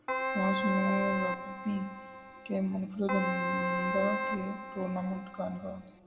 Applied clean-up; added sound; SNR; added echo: none; Keyboard (musical); 2 dB; reverberation time 1.1 s.